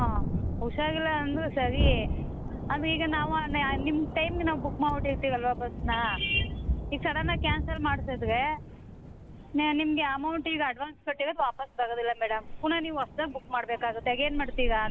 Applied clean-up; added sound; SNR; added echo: none; Thunderstorm; 3 dB; none.